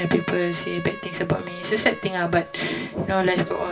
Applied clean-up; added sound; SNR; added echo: none; Trumpet; 14 dB; reverberation time 0.1 s.